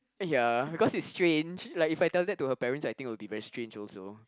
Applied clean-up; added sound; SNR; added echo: none; none; none; none.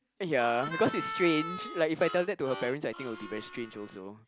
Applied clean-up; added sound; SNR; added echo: none; Harmonica; 9 dB; none.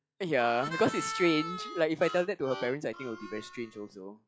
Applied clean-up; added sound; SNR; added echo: classical method log-MMSE.